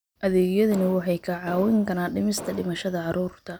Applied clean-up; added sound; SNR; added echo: none; Explosion; 16 dB; none.